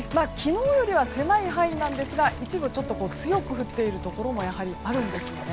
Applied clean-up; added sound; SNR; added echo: none; Stream; 17 dB; none.